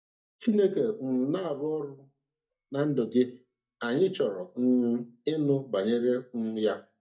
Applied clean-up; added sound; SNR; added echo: neural mask model DeepFilterNet 3.